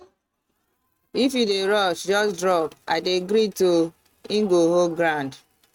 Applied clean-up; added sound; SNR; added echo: neural mask model RNNoise.